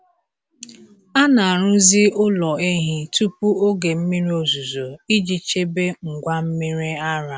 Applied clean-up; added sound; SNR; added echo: none; none; none; none.